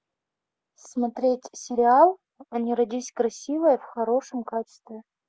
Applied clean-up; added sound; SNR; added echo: none; none; none; none.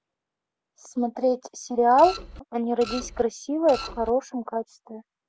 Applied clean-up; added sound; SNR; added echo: none; Printer; 12 dB; none.